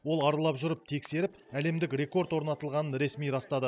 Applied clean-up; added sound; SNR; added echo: none; none; none; none.